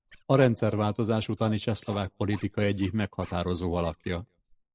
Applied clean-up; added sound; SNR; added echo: neural mask model Resemble Enhance denoiser.